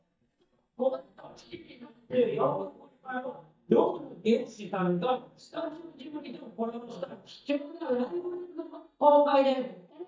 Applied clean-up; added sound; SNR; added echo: neural mask model DeepFilterNet 3.